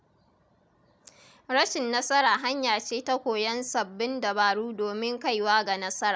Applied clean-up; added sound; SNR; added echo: none; none; none; none.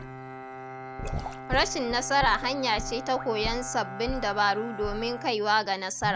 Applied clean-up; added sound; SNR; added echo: none; Sink (filling or washing) / Gurgling / Liquid + Bowed string instrument; 8 dB; none.